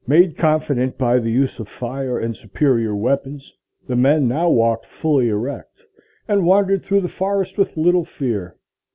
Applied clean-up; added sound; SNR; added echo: none; none; none; none.